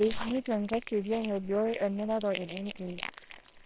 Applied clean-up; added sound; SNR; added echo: neural separator model SepFormer WHAMR!.